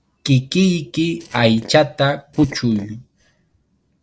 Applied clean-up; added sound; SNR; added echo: neural separator model SepFormer DNS4.